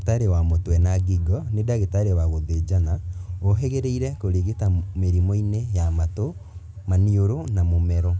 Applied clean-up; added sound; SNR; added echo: none; none; none; none.